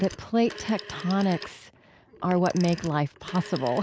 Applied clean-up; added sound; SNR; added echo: none; Telephone; 15 dB; none.